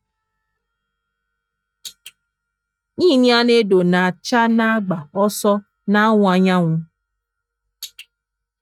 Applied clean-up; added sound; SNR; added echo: neural mask model DeepFilterNet 3.